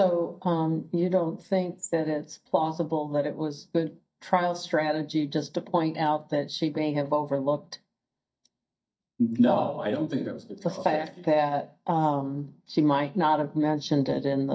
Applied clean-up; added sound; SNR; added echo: neural mask model DeepFilterNet 3.